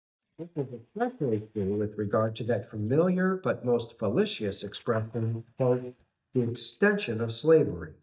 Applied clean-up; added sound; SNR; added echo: neural mask model DeepFilterNet 3.